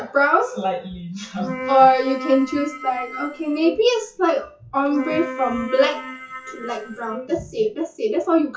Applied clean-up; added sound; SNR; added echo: classical method WPE with log-MMSE.